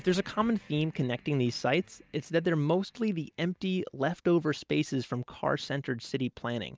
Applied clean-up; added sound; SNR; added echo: none; none; none; none.